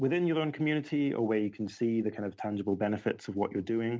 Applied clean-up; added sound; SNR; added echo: none; none; none; none.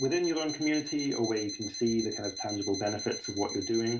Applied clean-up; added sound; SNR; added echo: none; Alarm; 9 dB; reverberation time 0.3 s.